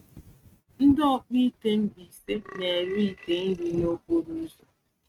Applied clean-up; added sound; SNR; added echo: neural mask model RNNoise.